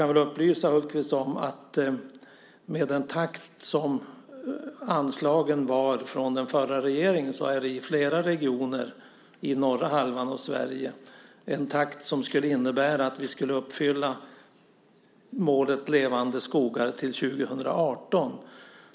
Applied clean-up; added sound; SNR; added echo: none; none; none; none.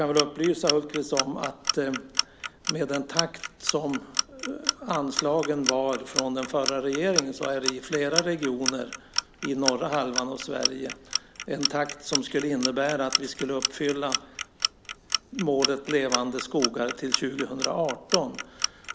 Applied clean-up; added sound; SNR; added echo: none; Clock; 3 dB; none.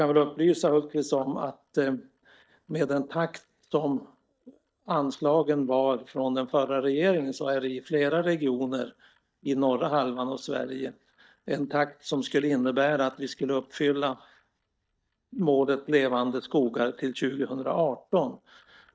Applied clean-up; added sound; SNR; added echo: neural mask model DeepFilterNet 3.